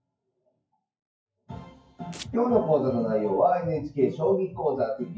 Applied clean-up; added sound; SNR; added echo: classical method WPE with log-MMSE.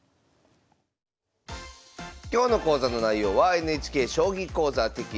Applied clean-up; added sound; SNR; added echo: none; none; none; none.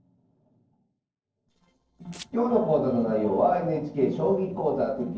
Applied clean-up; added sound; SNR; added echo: neural separator model SepFormer DNS4.